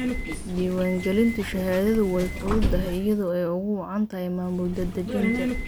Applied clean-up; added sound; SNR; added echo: none; Subway, metro, underground; 4 dB; none.